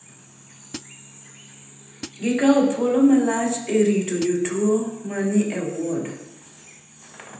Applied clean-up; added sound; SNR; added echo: none; Hi-hat; 15 dB; reverberation time 0.9 s.